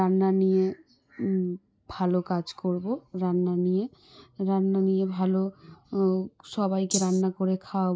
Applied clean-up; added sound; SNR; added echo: neural mask model Resemble Enhance denoiser.